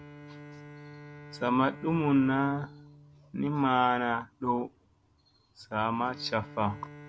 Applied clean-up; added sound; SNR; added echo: none; Bowed string instrument; 18 dB; none.